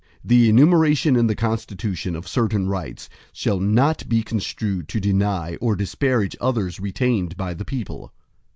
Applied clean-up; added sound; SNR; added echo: none; none; none; none.